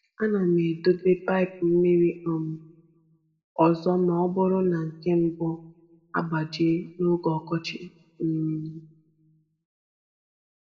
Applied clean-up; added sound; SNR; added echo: none; none; none; reverberation time 0.7 s.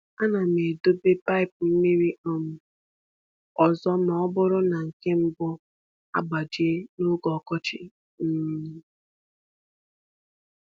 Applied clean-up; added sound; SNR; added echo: none; none; none; none.